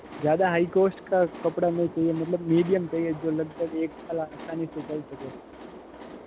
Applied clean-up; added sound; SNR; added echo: none; Train; 16 dB; none.